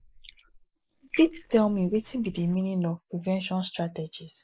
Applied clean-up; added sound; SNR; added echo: neural mask model Resemble Enhance denoiser.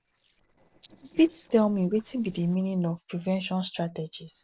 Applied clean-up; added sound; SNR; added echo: neural separator model SepFormer DNS4.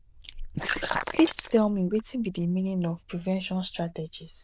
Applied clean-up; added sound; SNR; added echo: neural diffusion model UNIVERSE++.